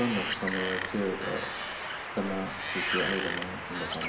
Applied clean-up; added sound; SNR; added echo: none; Wind; 0 dB; reverberation time 0.7 s.